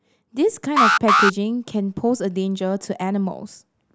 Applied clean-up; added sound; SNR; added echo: none; Alarm; -3 dB; none.